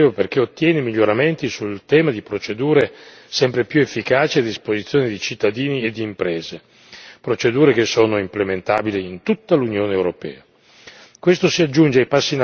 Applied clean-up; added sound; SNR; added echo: none; none; none; none.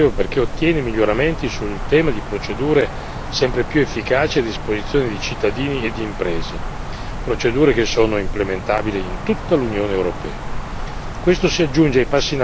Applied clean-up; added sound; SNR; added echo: none; Wind; 6 dB; none.